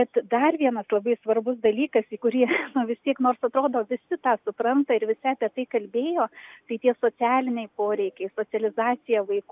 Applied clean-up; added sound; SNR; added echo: none; none; none; none.